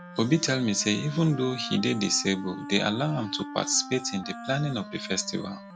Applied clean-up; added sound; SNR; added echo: none; Wind instrument, woodwind instrument; 13 dB; none.